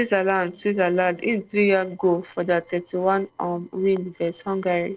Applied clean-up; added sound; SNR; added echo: neural separator model SepFormer DNS4.